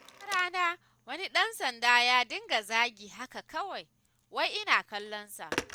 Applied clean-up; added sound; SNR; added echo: none; Telephone; 16 dB; none.